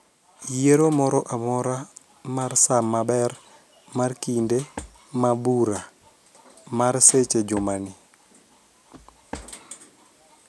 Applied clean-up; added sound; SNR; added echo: none; Walk, footsteps; 19 dB; none.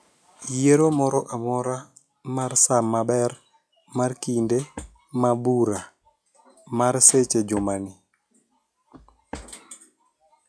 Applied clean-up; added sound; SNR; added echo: classical method log-MMSE.